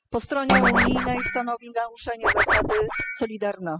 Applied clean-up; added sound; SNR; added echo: classical method spectral subtraction.